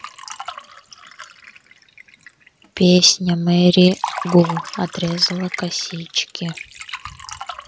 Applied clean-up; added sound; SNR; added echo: none; Liquid; 14 dB; none.